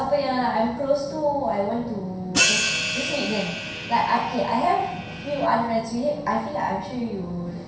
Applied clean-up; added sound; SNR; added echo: none; Hi-hat; 2 dB; reverberation time 0.3 s.